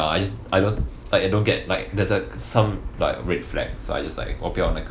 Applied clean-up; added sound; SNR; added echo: none; none; none; none.